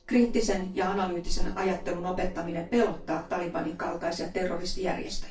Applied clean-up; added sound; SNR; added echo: neural separator model SepFormer DNS4.